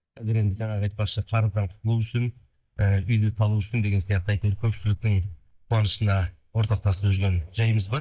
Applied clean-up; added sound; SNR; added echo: neural mask model DeepFilterNet 3.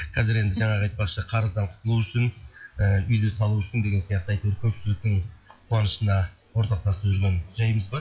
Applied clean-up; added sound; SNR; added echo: classical method WPE with log-MMSE.